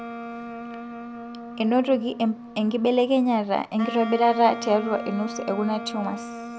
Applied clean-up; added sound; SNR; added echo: none; Wind instrument, woodwind instrument; 11 dB; none.